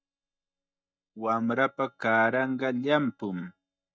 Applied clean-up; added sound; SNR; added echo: neural mask model DeepFilterNet 3.